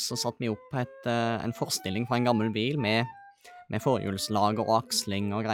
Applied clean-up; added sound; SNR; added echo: classical method log-MMSE.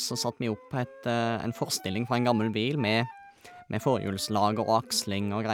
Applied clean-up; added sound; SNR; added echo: none; Wind instrument, woodwind instrument; 18 dB; none.